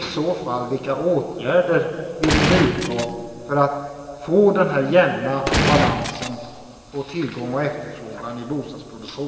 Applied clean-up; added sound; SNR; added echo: none; Gunshot, gunfire; 0 dB; reverberation time 2.6 s.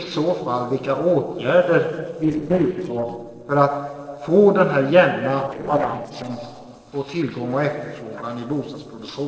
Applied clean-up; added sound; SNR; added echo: neural separator model SepFormer DNS4.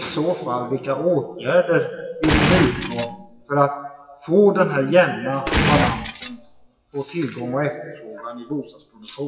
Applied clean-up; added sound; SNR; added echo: classical method WPE with log-MMSE.